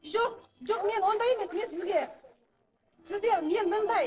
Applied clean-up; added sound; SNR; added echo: neural separator model SepFormer DNS4.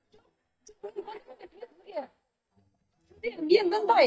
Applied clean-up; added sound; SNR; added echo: neural mask model DeepFilterNet 3.